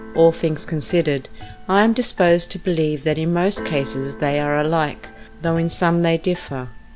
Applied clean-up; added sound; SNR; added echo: none; Keyboard (musical); 15 dB; none.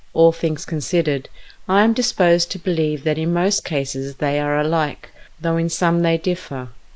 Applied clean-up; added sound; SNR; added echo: neural mask model Resemble Enhance denoiser.